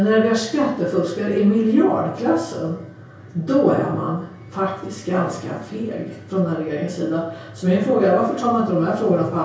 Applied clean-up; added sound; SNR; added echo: none; none; none; reverberation time 0.6 s.